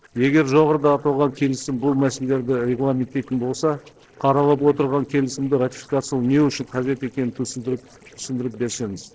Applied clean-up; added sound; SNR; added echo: neural separator model SepFormer DNS4.